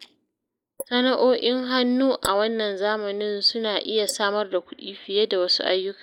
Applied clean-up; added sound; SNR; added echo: neural mask model Resemble Enhance denoiser.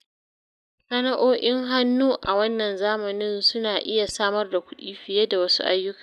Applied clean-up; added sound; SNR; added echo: neural mask model DeepFilterNet 3.